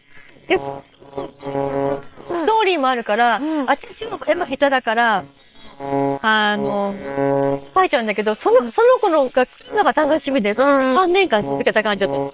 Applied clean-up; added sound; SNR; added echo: neural separator model SepFormer WHAM!.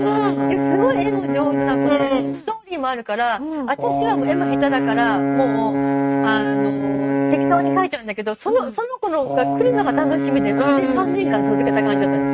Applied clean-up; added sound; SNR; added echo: neural mask model RNNoise.